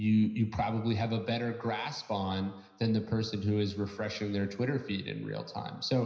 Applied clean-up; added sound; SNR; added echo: none; none; none; reverberation time 0.9 s.